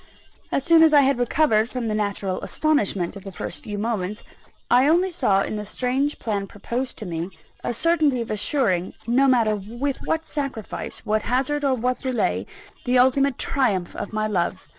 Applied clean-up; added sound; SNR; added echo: neural separator model SepFormer DNS4.